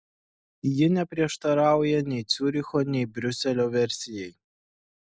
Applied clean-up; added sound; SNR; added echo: none; none; none; none.